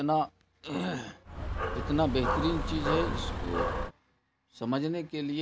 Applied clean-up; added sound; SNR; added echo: none; Dog; -1 dB; none.